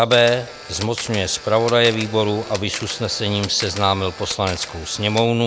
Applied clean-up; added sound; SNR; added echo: none; Camera; 14 dB; none.